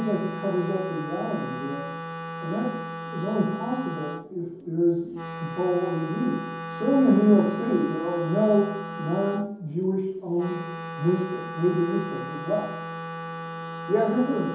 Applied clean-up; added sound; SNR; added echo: none; Wind instrument, woodwind instrument; 9 dB; reverberation time 0.9 s.